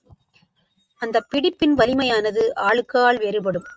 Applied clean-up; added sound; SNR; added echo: neural mask model RNNoise.